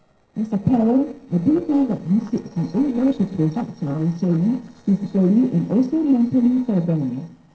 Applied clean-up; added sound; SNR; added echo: neural separator model SepFormer DNS4.